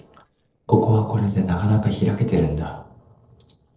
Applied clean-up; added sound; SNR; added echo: neural separator model SepFormer DNS4.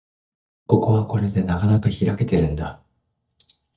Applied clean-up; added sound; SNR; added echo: neural mask model DeepFilterNet 3.